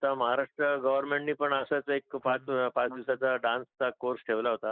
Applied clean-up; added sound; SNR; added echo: neural mask model Resemble Enhance denoiser.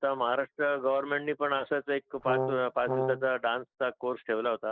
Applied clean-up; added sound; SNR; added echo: neural separator model SepFormer DNS4.